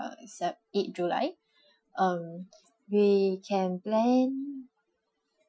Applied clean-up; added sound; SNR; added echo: classical method Wiener filter.